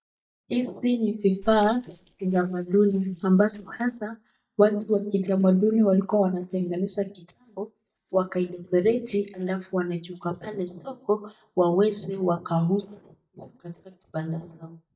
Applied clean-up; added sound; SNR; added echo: neural mask model DeepFilterNet 3.